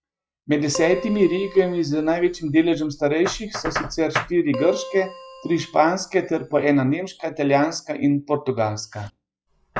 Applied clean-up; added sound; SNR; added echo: classical method log-MMSE.